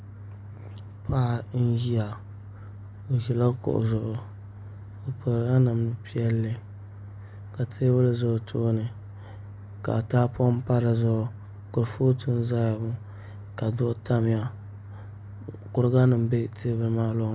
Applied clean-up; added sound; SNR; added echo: none; none; none; none.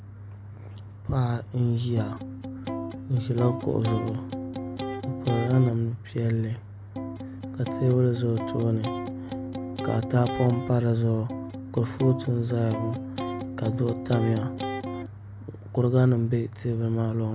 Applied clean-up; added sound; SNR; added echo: none; Electric guitar; 7 dB; none.